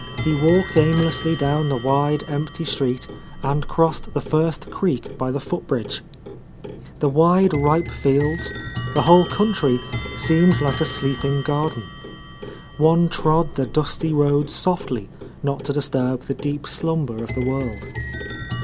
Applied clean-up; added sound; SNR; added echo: none; Clock; 9 dB; none.